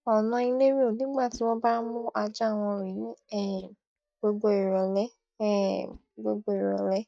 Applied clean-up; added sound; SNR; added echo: neural mask model DeepFilterNet 3.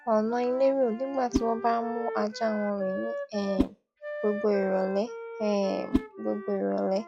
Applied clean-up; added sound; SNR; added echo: classical method log-MMSE.